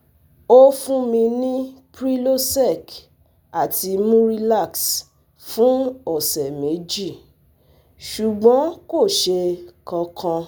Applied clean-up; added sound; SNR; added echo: none; none; none; none.